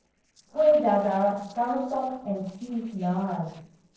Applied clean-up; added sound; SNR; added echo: neural separator model SepFormer DNS4.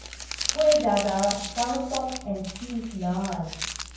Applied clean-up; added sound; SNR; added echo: none; Crumpling, crinkling; 8 dB; reverberation time 0.9 s.